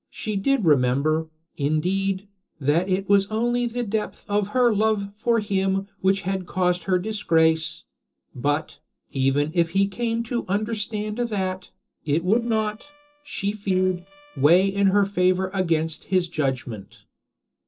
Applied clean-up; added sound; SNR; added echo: neural separator model SepFormer DNS4.